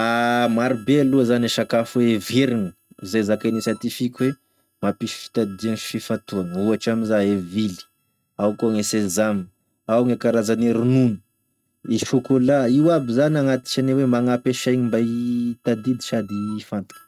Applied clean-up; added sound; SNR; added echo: neural mask model RNNoise.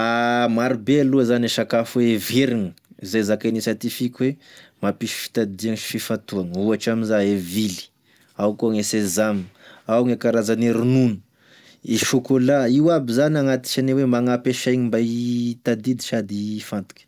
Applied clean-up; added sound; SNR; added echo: none; none; none; none.